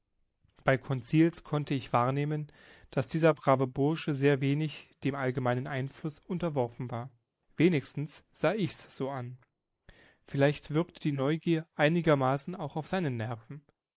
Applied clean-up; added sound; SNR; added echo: neural mask model Resemble Enhance denoiser.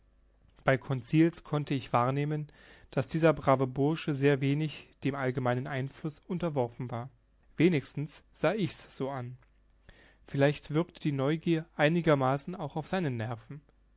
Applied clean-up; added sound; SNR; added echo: none; none; none; none.